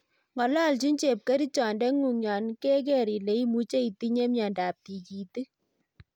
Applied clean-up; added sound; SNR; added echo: none; none; none; none.